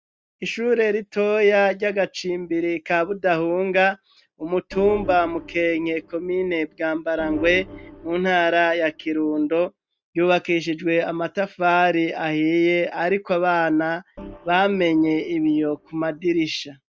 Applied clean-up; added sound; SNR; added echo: neural mask model DeepFilterNet 3.